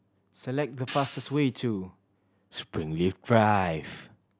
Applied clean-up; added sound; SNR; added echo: none; Hi-hat; 14 dB; none.